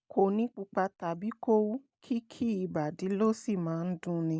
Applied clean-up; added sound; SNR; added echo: none; none; none; none.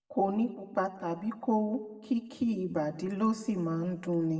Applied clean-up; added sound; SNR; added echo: none; none; none; reverberation time 0.9 s.